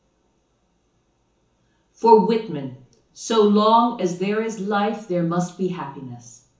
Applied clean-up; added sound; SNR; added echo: none; none; none; reverberation time 0.7 s.